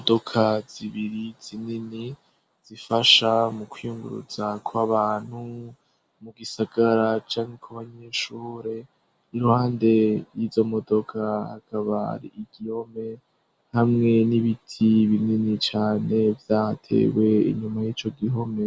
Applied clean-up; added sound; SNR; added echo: none; none; none; none.